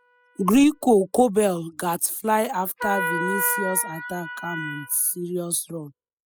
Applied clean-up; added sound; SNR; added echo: classical method spectral subtraction.